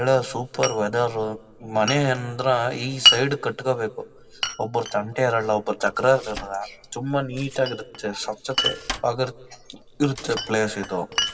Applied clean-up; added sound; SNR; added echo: none; Glass; 5 dB; reverberation time 1.5 s.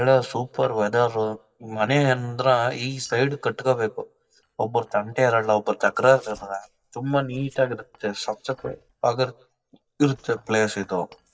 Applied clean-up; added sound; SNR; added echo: neural mask model DeepFilterNet 3.